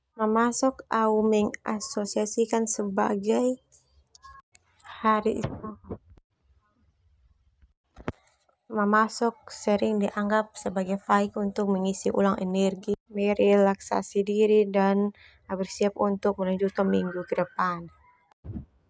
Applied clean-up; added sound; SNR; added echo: none; none; none; none.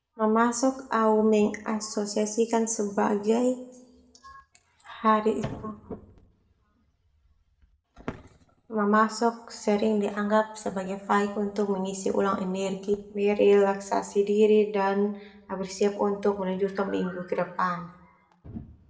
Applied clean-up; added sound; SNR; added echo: none; none; none; reverberation time 0.6 s.